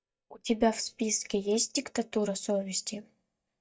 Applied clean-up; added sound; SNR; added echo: neural mask model DeepFilterNet 3.